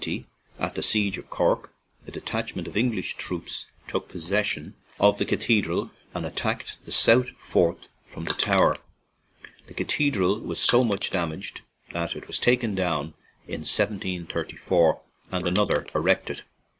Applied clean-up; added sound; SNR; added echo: neural mask model Resemble Enhance denoiser.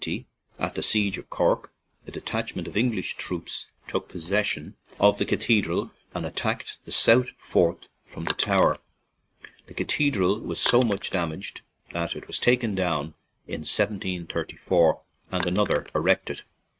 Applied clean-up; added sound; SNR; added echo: neural mask model RNNoise.